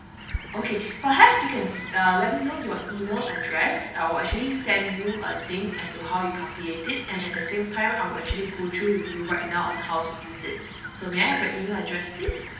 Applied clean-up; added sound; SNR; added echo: none; Bird; 11 dB; reverberation time 0.8 s.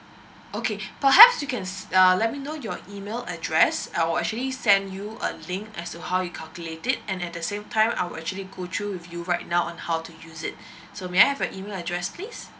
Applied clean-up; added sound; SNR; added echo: none; none; none; none.